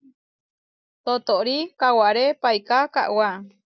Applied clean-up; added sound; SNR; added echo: none; none; none; none.